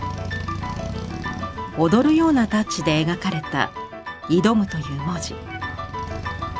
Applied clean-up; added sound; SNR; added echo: none; Motorcycle; 11 dB; none.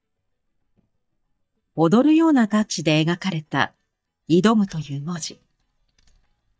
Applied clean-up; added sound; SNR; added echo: neural mask model DeepFilterNet 3.